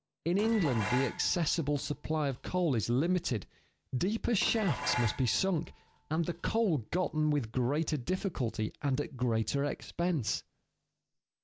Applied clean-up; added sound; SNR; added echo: none; Dishes, pots, and pans; 11 dB; none.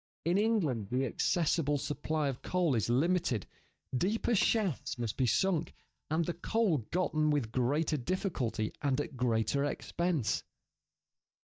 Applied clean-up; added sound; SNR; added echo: neural mask model DeepFilterNet 3.